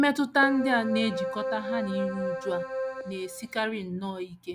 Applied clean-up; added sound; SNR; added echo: none; Keyboard (musical); 4 dB; none.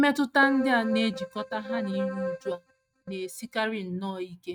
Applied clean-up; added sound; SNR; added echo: neural mask model RNNoise.